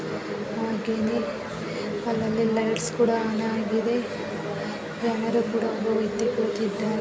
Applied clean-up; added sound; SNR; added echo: none; none; none; none.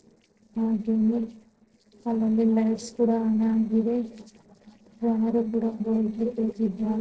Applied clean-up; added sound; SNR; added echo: neural separator model SepFormer DNS4.